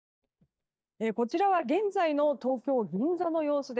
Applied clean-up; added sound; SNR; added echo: neural mask model DeepFilterNet 3.